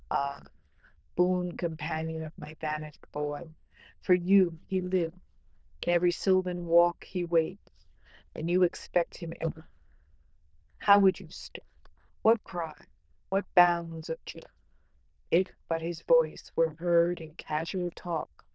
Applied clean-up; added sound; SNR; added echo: neural diffusion model UNIVERSE++.